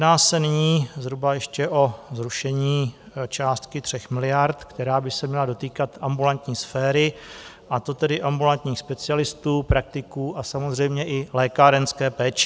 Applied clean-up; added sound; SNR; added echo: none; none; none; none.